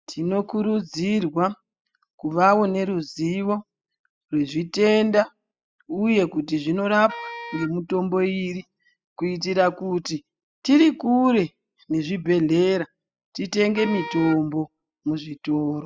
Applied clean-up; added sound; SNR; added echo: classical method spectral subtraction.